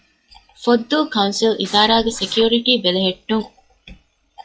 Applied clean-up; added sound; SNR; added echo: classical method log-MMSE.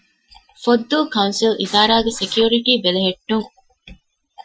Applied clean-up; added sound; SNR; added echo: classical method Wiener filter.